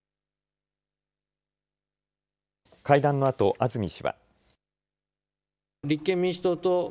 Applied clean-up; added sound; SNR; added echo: none; none; none; none.